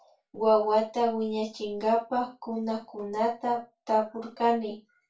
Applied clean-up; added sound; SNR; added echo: none; none; none; reverberation time 0.2 s.